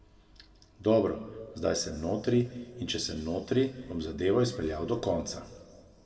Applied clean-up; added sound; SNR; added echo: none; none; none; reverberation time 1.6 s.